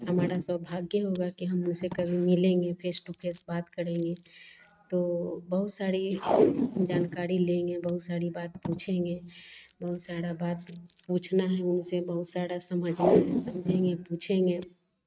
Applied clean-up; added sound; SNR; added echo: neural mask model RNNoise.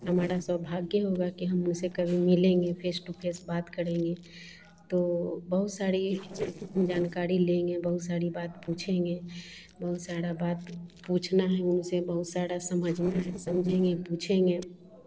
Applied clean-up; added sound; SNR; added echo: neural separator model SepFormer DNS4.